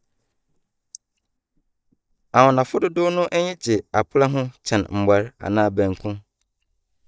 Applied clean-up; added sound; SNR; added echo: neural mask model DeepFilterNet 3.